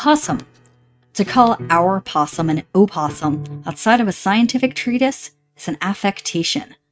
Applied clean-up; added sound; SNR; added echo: neural mask model RNNoise.